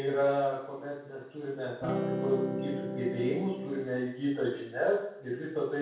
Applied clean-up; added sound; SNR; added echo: none; Electric guitar / Strum; 2 dB; reverberation time 0.7 s.